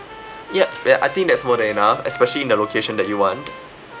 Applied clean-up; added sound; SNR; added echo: none; Trumpet; 16 dB; none.